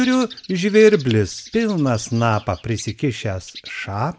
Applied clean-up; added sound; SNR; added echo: none; none; none; none.